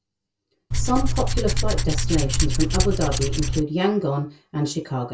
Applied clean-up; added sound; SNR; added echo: none; Tools; -4 dB; reverberation time 0.2 s.